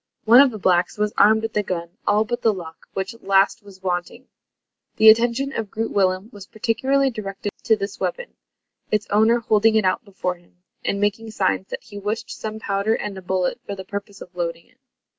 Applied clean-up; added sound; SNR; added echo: none; none; none; none.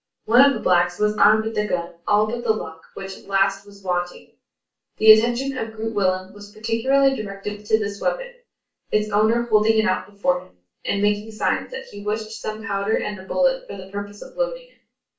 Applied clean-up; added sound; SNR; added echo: none; none; none; reverberation time 0.3 s.